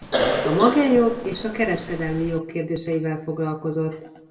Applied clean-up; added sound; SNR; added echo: none; Cough; 3 dB; reverberation time 1.2 s.